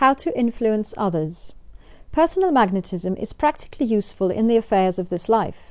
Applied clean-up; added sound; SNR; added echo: none; none; none; none.